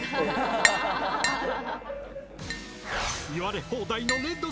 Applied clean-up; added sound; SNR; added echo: none; Tap; 4 dB; none.